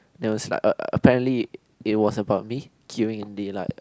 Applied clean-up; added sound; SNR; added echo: none; none; none; none.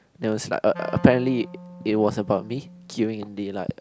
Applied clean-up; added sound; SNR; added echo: none; Wind instrument, woodwind instrument; 18 dB; none.